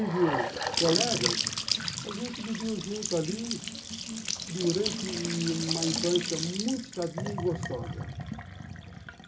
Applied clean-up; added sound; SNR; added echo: none; Trickle, dribble / Bathtub (filling or washing) / Sink (filling or washing) / Gurgling / Splash, splatter; 1 dB; reverberation time 0.2 s.